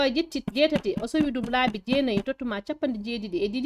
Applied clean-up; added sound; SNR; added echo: neural mask model RNNoise.